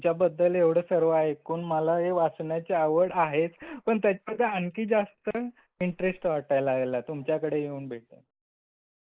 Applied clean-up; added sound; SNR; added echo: neural mask model Resemble Enhance denoiser.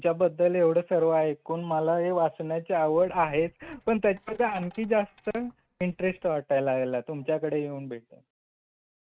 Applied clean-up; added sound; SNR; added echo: neural mask model RNNoise.